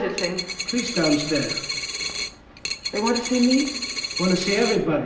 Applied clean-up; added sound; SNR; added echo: none; Coin (dropping); 5 dB; reverberation time 0.9 s.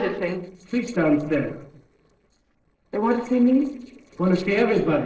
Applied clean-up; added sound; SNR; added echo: neural separator model SepFormer DNS4.